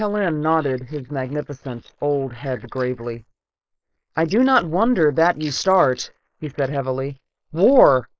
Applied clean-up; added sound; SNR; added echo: neural mask model Resemble Enhance denoiser.